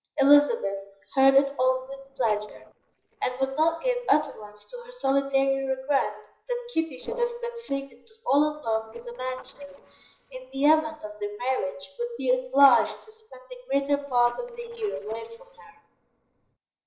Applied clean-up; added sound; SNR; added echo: neural separator model SepFormer DNS4.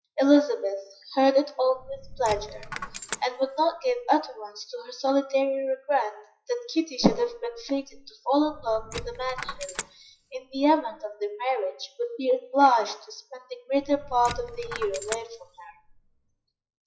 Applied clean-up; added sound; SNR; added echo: classical method WPE with log-MMSE.